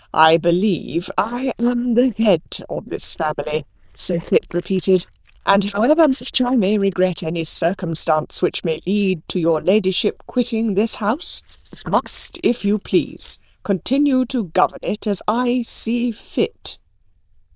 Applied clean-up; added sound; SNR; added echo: neural diffusion model UNIVERSE++.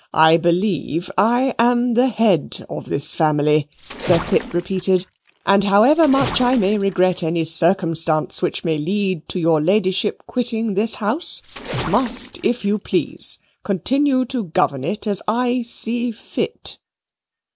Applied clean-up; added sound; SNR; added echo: none; Splash, splatter; 12 dB; none.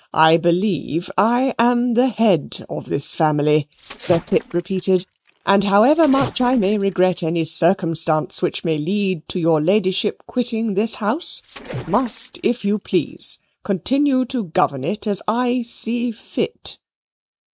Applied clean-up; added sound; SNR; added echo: neural mask model RNNoise.